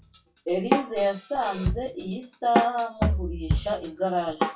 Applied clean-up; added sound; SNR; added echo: classical method WPE with log-MMSE.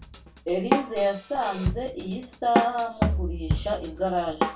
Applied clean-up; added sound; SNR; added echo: none; Drum kit; 1 dB; reverberation time 0.2 s.